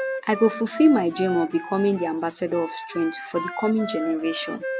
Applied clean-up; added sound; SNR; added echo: none; Wind instrument, woodwind instrument; 10 dB; none.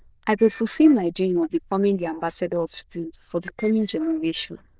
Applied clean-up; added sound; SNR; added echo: neural diffusion model UNIVERSE++.